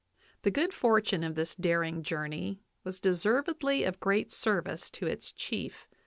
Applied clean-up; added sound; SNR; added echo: none; none; none; none.